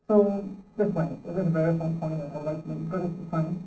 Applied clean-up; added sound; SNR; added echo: neural separator model SepFormer DNS4.